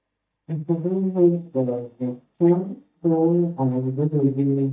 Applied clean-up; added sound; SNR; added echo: neural mask model DeepFilterNet 3.